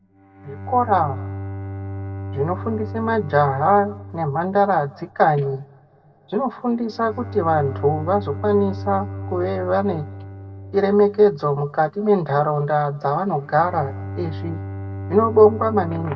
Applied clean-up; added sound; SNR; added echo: none; Bowed string instrument; 11 dB; reverberation time 1.7 s.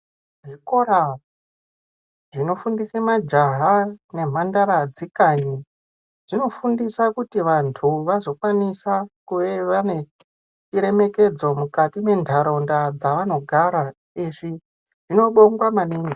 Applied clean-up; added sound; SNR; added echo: none; none; none; none.